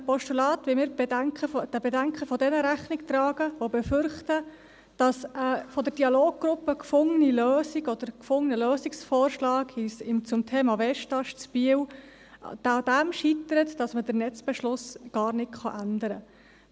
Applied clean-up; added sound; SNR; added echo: none; none; none; none.